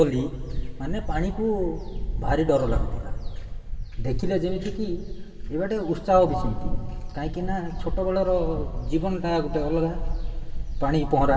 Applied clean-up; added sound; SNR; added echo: none; none; none; reverberation time 2.2 s.